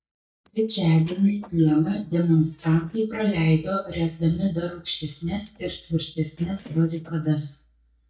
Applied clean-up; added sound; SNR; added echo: neural mask model DeepFilterNet 3.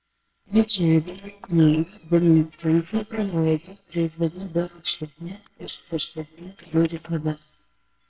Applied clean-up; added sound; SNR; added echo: neural separator model SepFormer WHAMR!.